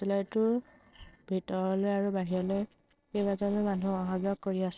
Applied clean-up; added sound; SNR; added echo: neural separator model SepFormer DNS4.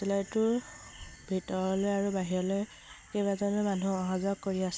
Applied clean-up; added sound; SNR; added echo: none; none; none; none.